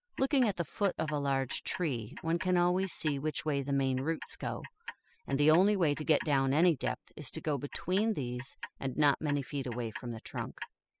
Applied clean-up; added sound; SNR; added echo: classical method spectral subtraction.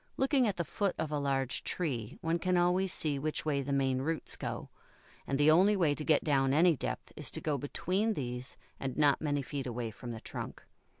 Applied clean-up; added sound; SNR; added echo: none; none; none; none.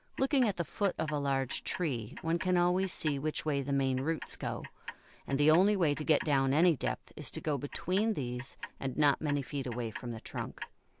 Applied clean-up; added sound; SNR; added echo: none; Clock; 17 dB; none.